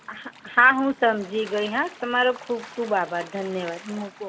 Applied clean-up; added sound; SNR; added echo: none; Gull, seagull / Waves, surf; 19 dB; none.